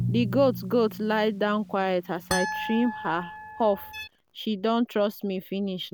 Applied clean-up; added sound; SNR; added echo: none; Harp + Drum; 9 dB; none.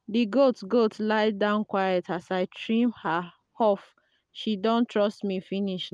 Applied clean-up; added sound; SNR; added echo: none; none; none; none.